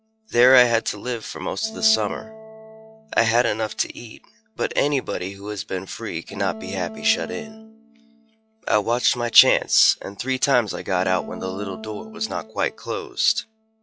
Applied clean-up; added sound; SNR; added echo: classical method log-MMSE.